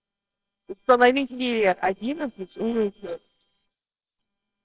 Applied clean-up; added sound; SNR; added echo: neural separator model SepFormer WHAMR!.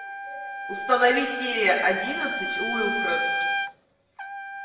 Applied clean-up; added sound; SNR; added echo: none; Trumpet; 3 dB; reverberation time 1.1 s.